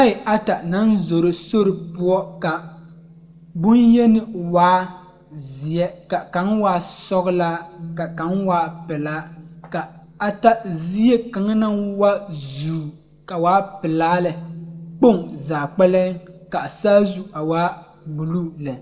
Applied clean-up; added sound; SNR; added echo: neural separator model SepFormer DNS4.